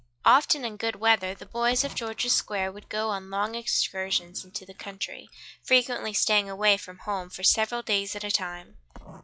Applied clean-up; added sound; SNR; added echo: classical method log-MMSE.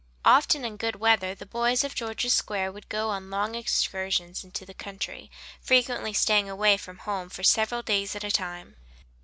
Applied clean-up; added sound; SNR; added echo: none; none; none; none.